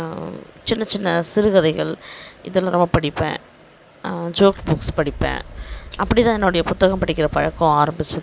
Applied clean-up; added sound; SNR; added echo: none; Scissors; 14 dB; none.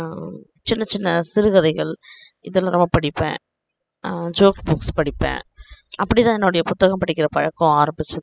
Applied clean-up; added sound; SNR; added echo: classical method spectral subtraction.